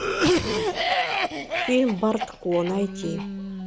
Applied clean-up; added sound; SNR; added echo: none; Cough; -1 dB; none.